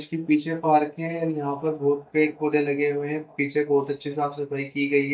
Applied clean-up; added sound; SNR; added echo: neural mask model DeepFilterNet 3.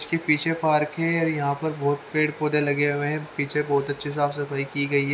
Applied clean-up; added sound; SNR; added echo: none; none; none; none.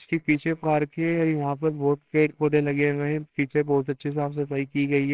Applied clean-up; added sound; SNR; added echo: neural separator model SepFormer WHAMR!.